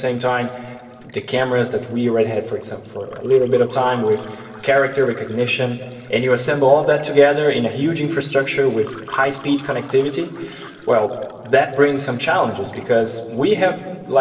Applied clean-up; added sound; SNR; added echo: neural separator model SepFormer DNS4.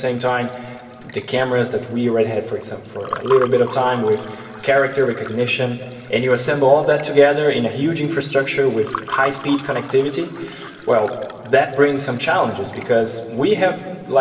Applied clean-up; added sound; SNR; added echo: none; Fill (with liquid) / Water; 17 dB; reverberation time 2.7 s.